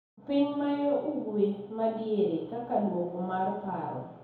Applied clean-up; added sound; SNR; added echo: none; none; none; reverberation time 1.9 s.